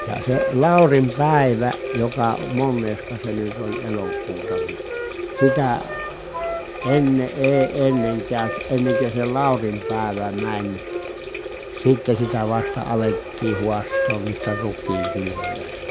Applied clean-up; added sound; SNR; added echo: none; Water tap, faucet + Wind instrument, woodwind instrument; 6 dB; none.